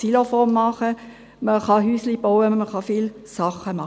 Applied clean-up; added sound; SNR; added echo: none; none; none; none.